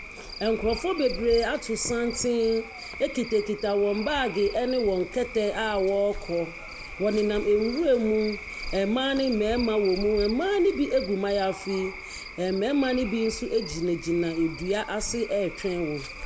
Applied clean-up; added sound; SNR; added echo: none; Cricket / Frog; 13 dB; none.